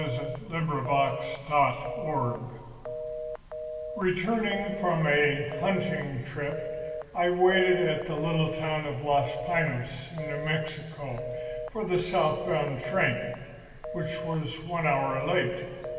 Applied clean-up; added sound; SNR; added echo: none; Telephone; 9 dB; reverberation time 2.1 s.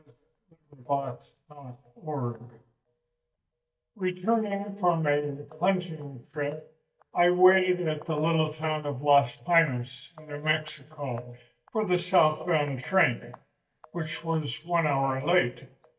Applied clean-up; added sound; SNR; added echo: neural mask model DeepFilterNet 3.